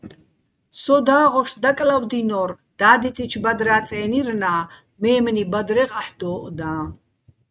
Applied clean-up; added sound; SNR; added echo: neural mask model RNNoise.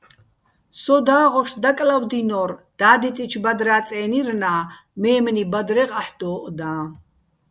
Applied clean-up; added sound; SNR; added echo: none; none; none; none.